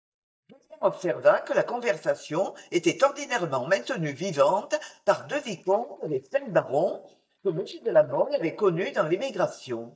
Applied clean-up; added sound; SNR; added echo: neural mask model DeepFilterNet 3.